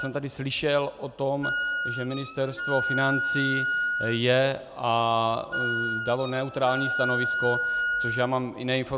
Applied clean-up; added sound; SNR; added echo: none; Wind instrument, woodwind instrument; 3 dB; none.